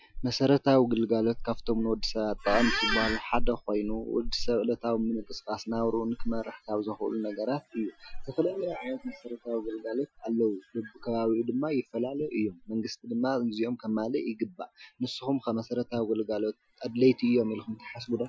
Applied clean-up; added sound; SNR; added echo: classical method Wiener filter.